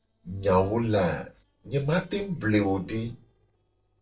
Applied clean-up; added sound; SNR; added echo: neural separator model SepFormer DNS4.